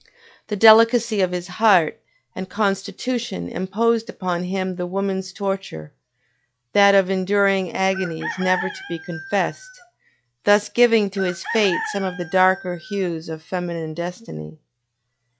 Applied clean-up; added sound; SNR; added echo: classical method log-MMSE.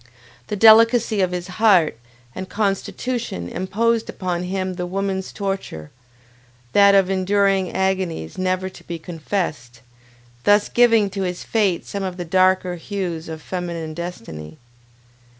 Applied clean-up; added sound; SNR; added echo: none; none; none; none.